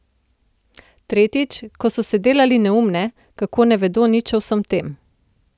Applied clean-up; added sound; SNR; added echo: none; none; none; none.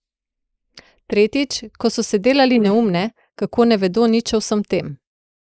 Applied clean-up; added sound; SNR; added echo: neural mask model Resemble Enhance denoiser.